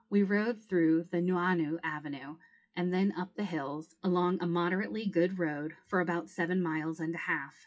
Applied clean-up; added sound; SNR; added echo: classical method WPE with log-MMSE.